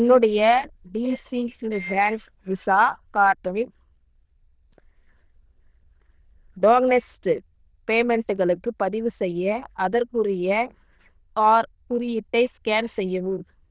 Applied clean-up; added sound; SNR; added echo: neural diffusion model UNIVERSE++.